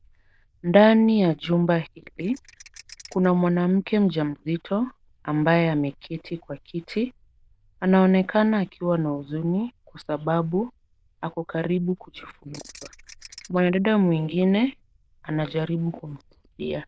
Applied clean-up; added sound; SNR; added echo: neural diffusion model UNIVERSE++.